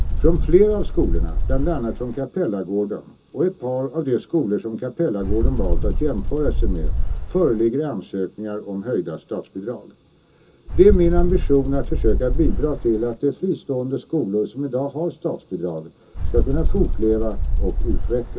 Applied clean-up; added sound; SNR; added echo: none; Bird; 0 dB; reverberation time 0.2 s.